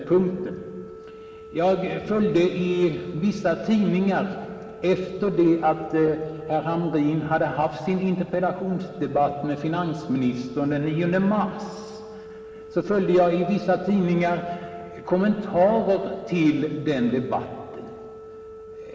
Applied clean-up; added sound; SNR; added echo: none; Organ; 18 dB; reverberation time 2.8 s.